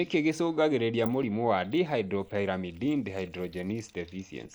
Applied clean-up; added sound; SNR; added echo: neural mask model Resemble Enhance denoiser.